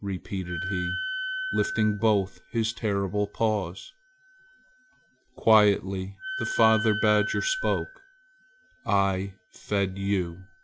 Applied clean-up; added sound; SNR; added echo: classical method log-MMSE.